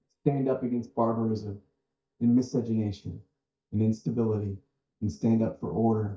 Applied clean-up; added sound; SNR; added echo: neural mask model DeepFilterNet 3.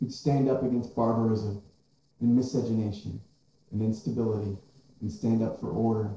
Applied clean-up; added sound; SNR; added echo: neural separator model SepFormer DNS4.